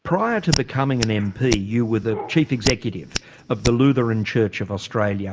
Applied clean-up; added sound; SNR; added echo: none; Hands; 9 dB; reverberation time 0.4 s.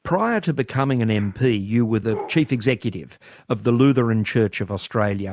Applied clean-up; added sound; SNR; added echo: none; none; none; none.